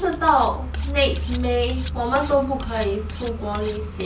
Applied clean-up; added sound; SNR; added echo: none; Cutlery, silverware; 9 dB; none.